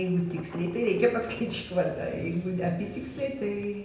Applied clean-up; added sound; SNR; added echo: none; Thunder; 20 dB; reverberation time 0.8 s.